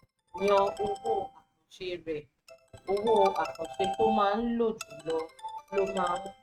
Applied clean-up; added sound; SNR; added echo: neural mask model RNNoise.